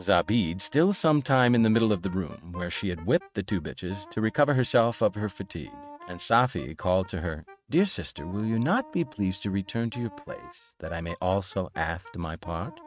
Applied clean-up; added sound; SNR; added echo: neural mask model RNNoise.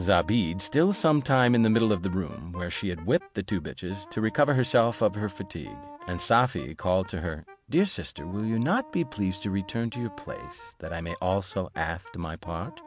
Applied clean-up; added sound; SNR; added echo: none; Wind instrument, woodwind instrument; 19 dB; none.